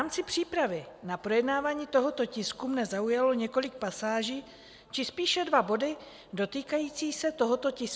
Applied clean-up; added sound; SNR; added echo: none; none; none; none.